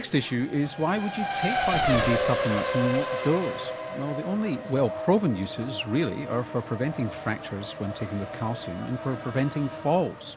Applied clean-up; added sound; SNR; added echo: none; Race car, auto racing; 4 dB; none.